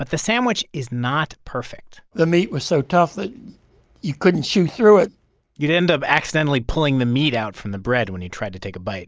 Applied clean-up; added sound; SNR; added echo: none; none; none; none.